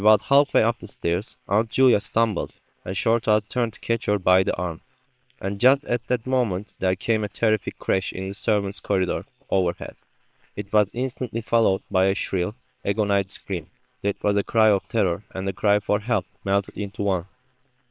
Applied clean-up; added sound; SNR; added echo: neural separator model SepFormer WHAM!.